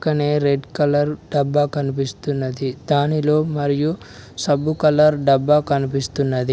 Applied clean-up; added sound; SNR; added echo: none; none; none; none.